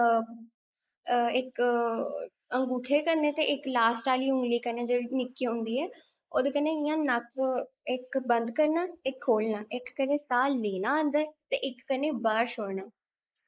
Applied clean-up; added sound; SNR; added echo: neural mask model Resemble Enhance denoiser.